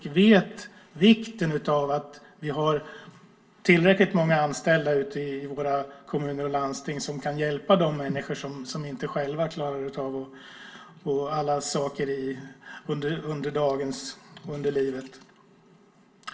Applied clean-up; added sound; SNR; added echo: none; none; none; reverberation time 0.2 s.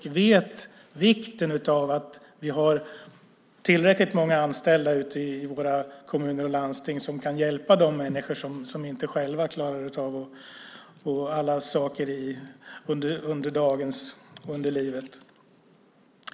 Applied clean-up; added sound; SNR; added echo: none; none; none; none.